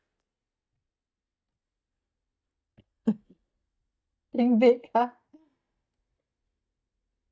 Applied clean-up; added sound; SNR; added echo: neural mask model DeepFilterNet 3.